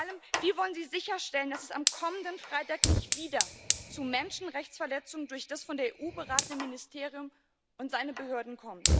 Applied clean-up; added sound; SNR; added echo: none; Fire; -1 dB; none.